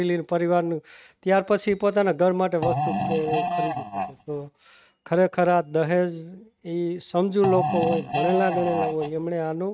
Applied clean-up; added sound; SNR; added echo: neural mask model RNNoise.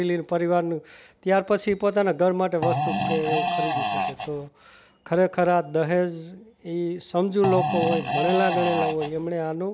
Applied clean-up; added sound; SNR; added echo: none; Fart; 1 dB; none.